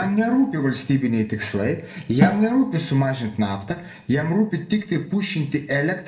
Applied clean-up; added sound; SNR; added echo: none; Snare drum; 7 dB; reverberation time 0.6 s.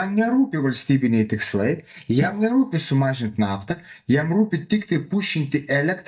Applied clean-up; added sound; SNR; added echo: neural mask model DeepFilterNet 3.